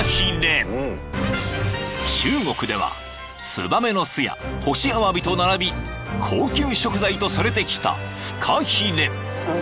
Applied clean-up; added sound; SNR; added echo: none; Bowed string instrument; 18 dB; none.